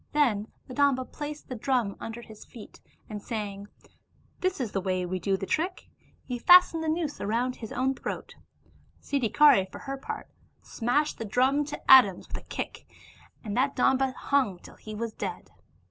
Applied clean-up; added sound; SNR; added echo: none; none; none; none.